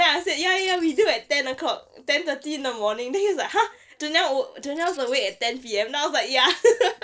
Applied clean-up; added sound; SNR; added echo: neural separator model SepFormer DNS4.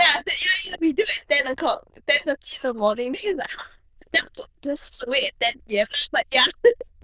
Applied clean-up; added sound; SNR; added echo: neural diffusion model UNIVERSE++.